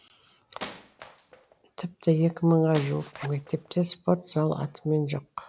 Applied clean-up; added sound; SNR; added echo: none; Zipper (clothing) + Wood; 17 dB; none.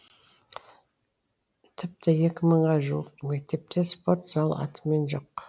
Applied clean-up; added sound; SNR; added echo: none; none; none; none.